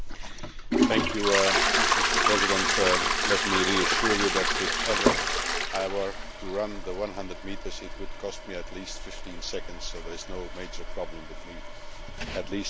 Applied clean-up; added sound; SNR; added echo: none; Toilet flush; -4 dB; none.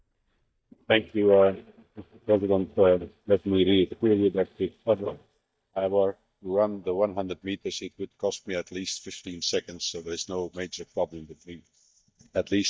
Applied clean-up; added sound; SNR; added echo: neural mask model DeepFilterNet 3.